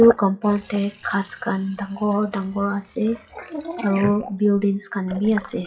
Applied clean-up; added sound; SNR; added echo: classical method WPE with log-MMSE.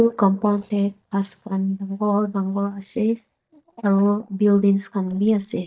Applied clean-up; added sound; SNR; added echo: neural mask model DeepFilterNet 3.